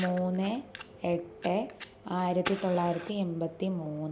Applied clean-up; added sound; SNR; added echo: none; Fire; 13 dB; none.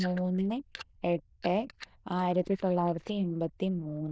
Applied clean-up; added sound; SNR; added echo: neural diffusion model UNIVERSE++.